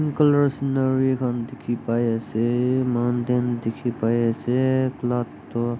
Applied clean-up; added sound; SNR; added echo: none; none; none; none.